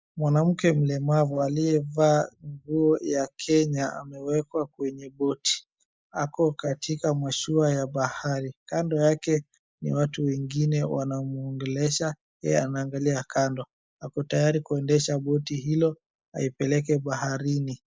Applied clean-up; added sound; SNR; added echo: neural mask model Resemble Enhance denoiser.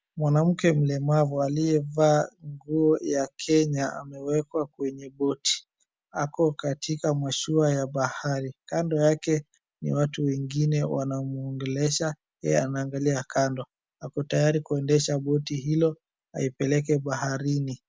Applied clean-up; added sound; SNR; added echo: none; none; none; none.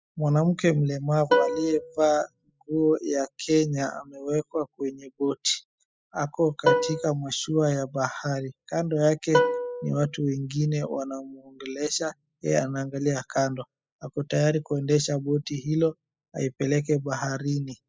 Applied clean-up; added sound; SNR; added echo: classical method spectral subtraction.